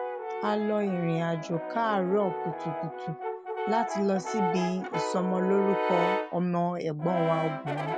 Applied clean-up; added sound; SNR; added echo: none; Brass instrument; 3 dB; none.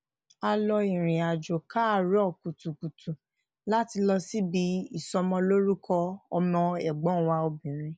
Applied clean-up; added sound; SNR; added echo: none; none; none; none.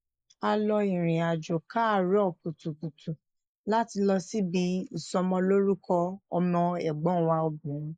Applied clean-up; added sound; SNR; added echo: neural mask model Resemble Enhance denoiser.